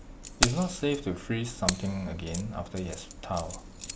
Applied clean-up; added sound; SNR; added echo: none; Keys jangling; 3 dB; none.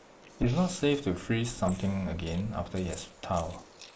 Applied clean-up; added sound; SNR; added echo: neural mask model Resemble Enhance denoiser.